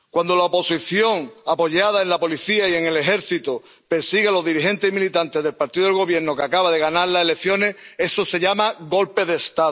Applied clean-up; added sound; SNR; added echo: none; none; none; none.